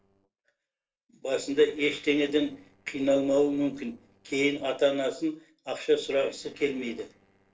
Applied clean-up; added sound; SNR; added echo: neural separator model SepFormer DNS4.